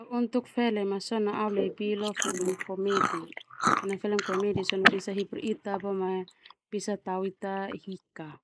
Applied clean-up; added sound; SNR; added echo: neural mask model Resemble Enhance denoiser.